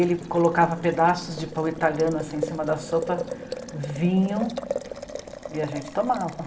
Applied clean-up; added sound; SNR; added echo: none; Boiling; 10 dB; reverberation time 0.7 s.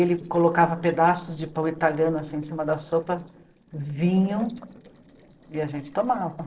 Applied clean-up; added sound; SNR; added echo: neural separator model SepFormer DNS4.